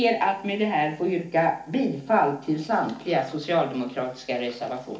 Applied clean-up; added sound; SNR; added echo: none; none; none; reverberation time 0.4 s.